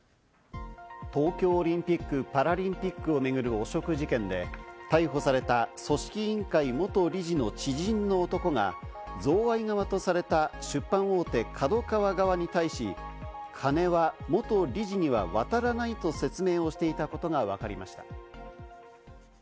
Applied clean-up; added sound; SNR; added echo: none; none; none; none.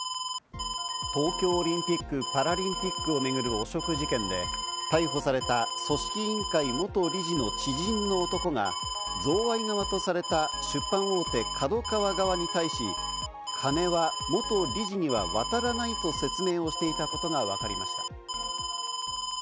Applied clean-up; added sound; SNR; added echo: none; Alarm; 4 dB; none.